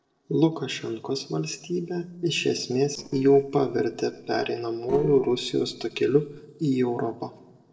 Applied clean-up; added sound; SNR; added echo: neural separator model SepFormer DNS4.